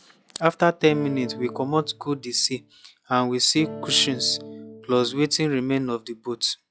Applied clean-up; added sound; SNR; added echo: classical method log-MMSE.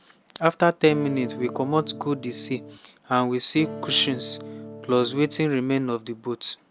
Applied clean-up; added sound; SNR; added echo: none; Electric guitar / Strum; 12 dB; none.